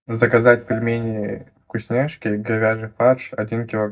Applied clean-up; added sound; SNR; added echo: neural mask model DeepFilterNet 3.